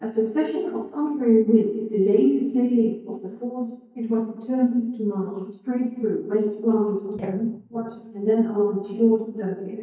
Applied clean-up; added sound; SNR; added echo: neural mask model DeepFilterNet 3.